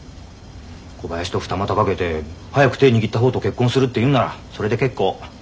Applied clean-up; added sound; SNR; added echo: none; none; none; none.